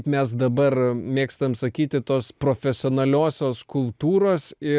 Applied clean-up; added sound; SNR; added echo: none; none; none; none.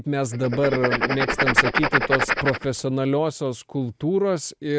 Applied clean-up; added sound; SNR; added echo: none; Writing; -1 dB; none.